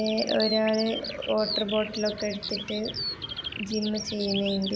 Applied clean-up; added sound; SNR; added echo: none; Bird vocalization, bird call, bird song; 6 dB; none.